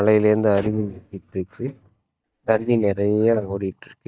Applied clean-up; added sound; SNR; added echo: neural mask model DeepFilterNet 3.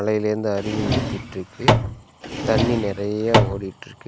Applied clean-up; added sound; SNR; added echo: none; Drawer open or close; -2 dB; none.